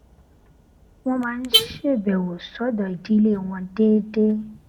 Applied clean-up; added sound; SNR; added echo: none; Alarm / Car; 8 dB; none.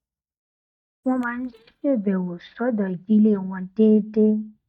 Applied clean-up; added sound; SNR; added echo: neural mask model DeepFilterNet 3.